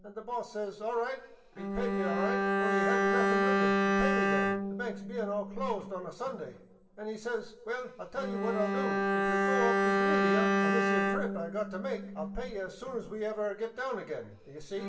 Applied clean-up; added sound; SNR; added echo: none; Bowed string instrument; -5 dB; reverberation time 0.8 s.